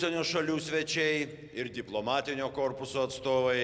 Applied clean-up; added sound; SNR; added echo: none; none; none; none.